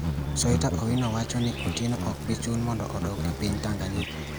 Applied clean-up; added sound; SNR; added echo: none; Insect; 2 dB; none.